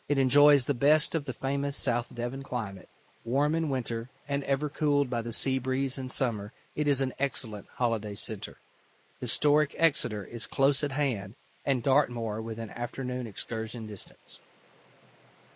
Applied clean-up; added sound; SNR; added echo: neural mask model Resemble Enhance denoiser.